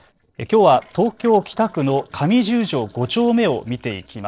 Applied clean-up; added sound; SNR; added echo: neural separator model SepFormer DNS4.